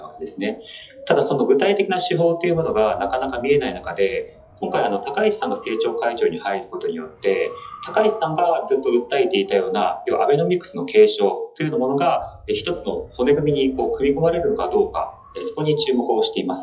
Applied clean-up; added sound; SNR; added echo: classical method WPE with log-MMSE.